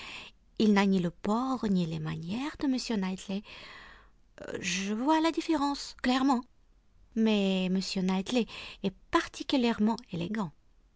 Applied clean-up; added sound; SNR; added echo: none; none; none; none.